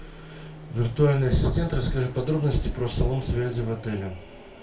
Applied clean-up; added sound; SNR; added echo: none; Fixed-wing aircraft, airplane; 16 dB; reverberation time 0.3 s.